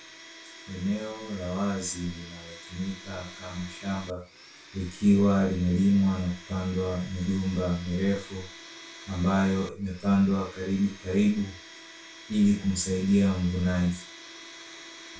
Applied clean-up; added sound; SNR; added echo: none; Domestic sounds, home sounds; 18 dB; reverberation time 0.3 s.